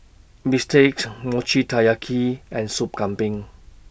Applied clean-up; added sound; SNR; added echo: none; none; none; none.